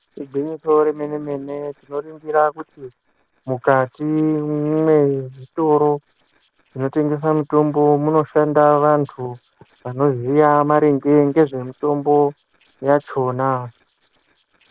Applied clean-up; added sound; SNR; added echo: neural separator model SepFormer DNS4.